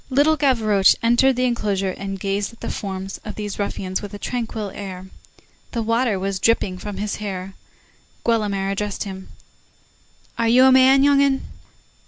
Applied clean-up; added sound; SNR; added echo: none; none; none; none.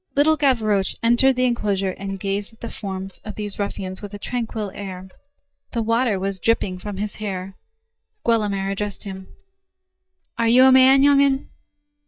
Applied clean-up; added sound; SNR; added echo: neural mask model DeepFilterNet 3.